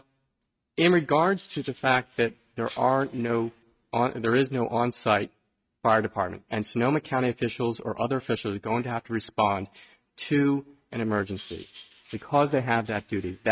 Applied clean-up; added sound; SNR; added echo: neural mask model RNNoise.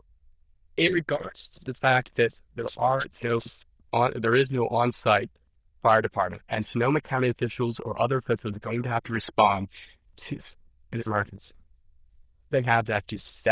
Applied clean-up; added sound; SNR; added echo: neural diffusion model UNIVERSE++.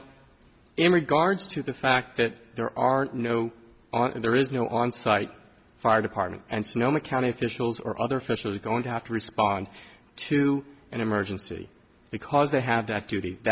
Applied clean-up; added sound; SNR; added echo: none; none; none; none.